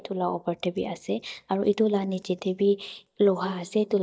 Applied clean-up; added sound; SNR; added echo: neural mask model DeepFilterNet 3.